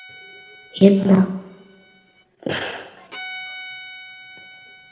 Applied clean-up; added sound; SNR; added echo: none; Bowed string instrument; 17 dB; reverberation time 0.8 s.